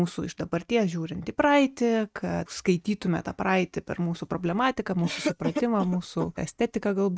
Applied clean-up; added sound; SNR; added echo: neural mask model RNNoise.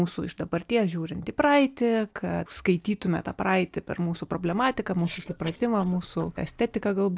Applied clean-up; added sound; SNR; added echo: neural separator model SepFormer DNS4.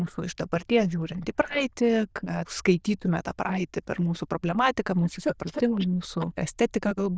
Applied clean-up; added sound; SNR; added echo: neural diffusion model UNIVERSE++.